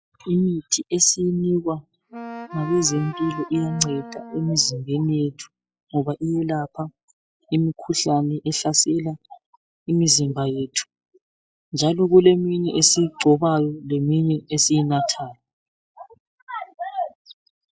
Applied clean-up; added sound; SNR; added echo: classical method log-MMSE.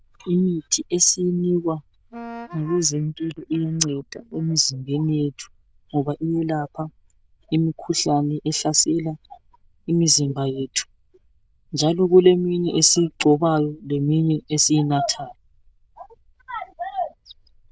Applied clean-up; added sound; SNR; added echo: neural diffusion model UNIVERSE++.